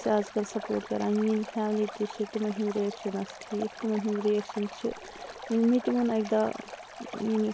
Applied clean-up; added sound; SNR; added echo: none; Stream; 14 dB; none.